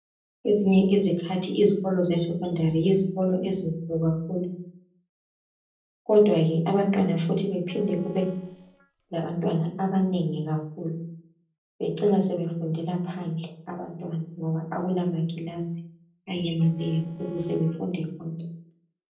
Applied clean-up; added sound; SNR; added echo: neural separator model SepFormer DNS4.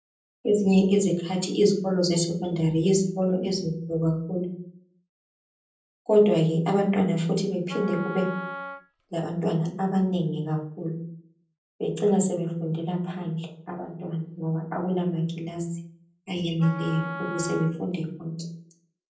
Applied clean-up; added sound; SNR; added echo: none; Wind instrument, woodwind instrument; 12 dB; reverberation time 0.6 s.